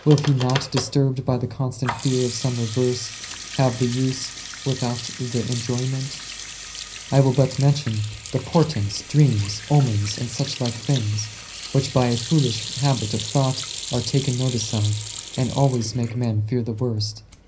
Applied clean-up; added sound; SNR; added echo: none; Sink (filling or washing) / Hands; 12 dB; reverberation time 0.4 s.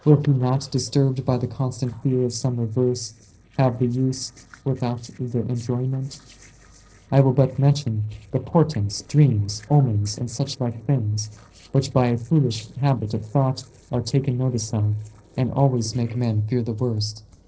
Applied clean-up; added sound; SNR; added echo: neural separator model SepFormer DNS4.